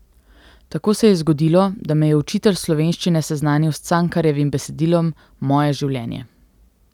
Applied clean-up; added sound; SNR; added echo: none; none; none; none.